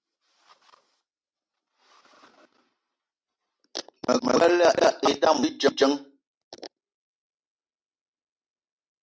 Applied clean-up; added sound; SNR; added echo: none; none; none; none.